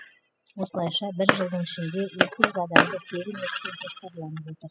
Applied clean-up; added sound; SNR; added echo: classical method spectral subtraction.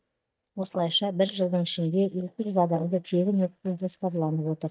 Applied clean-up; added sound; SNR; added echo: neural mask model DeepFilterNet 3.